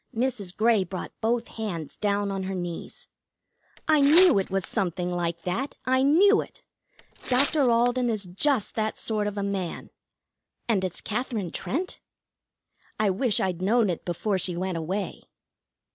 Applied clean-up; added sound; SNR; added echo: none; Tearing; 5 dB; none.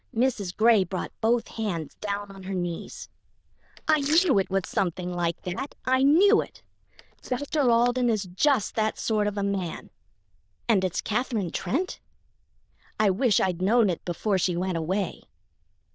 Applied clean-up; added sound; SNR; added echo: neural diffusion model UNIVERSE++.